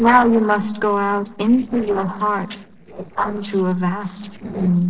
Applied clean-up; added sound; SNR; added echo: neural separator model SepFormer DNS4.